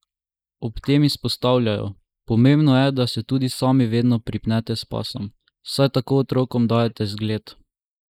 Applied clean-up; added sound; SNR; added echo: neural mask model Resemble Enhance denoiser.